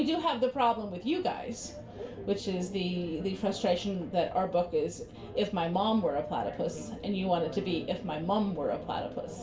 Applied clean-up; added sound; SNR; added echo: none; none; none; reverberation time 0.3 s.